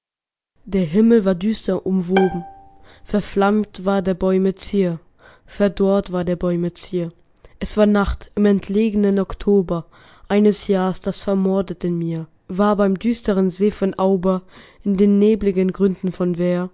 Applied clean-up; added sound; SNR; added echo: none; Bowed string instrument; 12 dB; none.